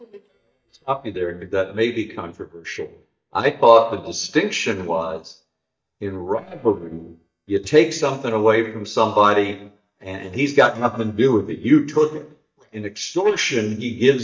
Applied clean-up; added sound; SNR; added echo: neural mask model DeepFilterNet 3.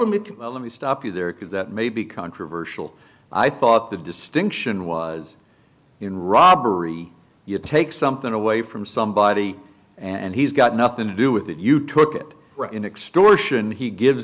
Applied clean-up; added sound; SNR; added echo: none; none; none; none.